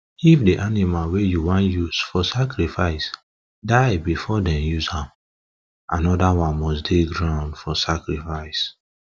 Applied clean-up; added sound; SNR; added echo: none; none; none; none.